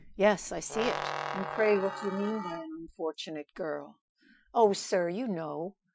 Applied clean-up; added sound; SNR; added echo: classical method Wiener filter.